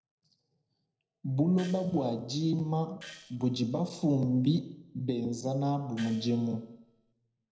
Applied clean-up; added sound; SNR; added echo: neural separator model SepFormer DNS4.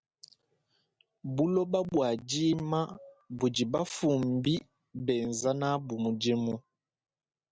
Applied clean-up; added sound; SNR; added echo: none; none; none; none.